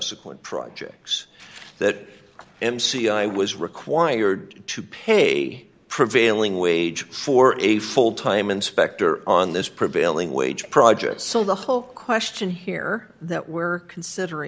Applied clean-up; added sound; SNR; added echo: none; none; none; none.